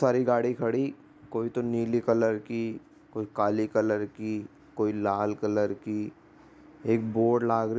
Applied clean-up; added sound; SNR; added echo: none; none; none; none.